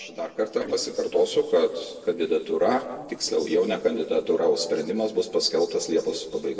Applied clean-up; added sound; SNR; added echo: neural separator model SepFormer DNS4.